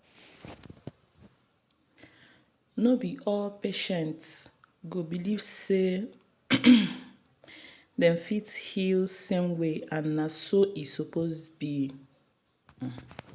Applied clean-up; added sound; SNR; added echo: none; none; none; none.